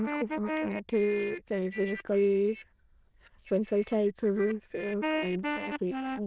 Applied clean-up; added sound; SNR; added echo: neural diffusion model UNIVERSE++.